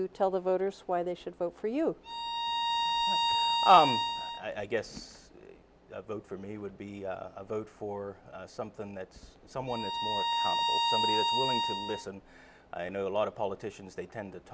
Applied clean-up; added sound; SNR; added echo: none; Bowed string instrument; -3 dB; none.